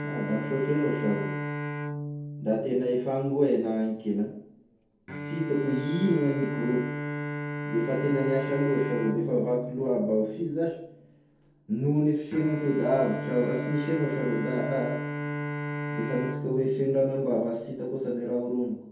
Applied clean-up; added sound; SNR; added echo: none; Bowed string instrument; 6 dB; reverberation time 0.7 s.